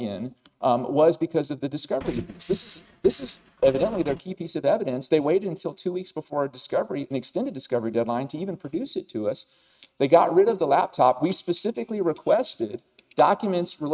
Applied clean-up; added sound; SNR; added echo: neural mask model RNNoise.